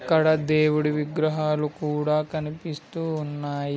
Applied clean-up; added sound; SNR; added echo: none; none; none; none.